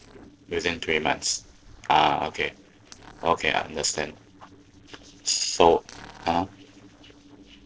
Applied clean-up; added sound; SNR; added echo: neural separator model SepFormer DNS4.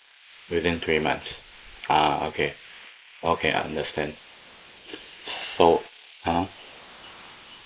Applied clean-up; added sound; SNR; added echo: neural mask model Resemble Enhance denoiser.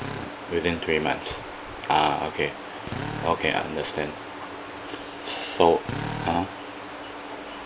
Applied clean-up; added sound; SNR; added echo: none; Drill; 12 dB; none.